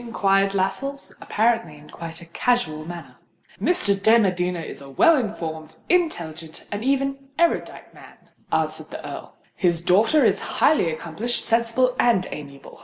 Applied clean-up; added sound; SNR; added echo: neural mask model Resemble Enhance denoiser.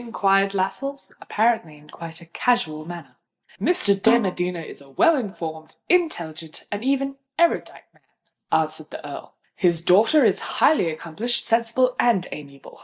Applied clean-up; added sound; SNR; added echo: neural mask model DeepFilterNet 3.